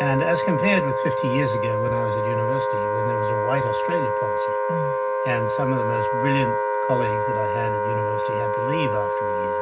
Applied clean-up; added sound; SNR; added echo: none; Wind instrument, woodwind instrument; -4 dB; reverberation time 0.4 s.